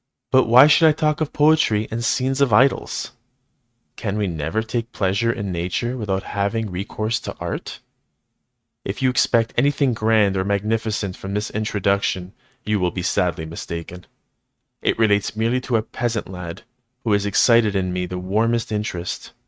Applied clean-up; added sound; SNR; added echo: neural mask model RNNoise.